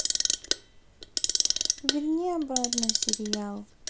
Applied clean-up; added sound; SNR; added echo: none; Clock; -4 dB; none.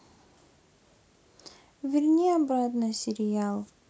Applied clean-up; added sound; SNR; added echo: none; none; none; none.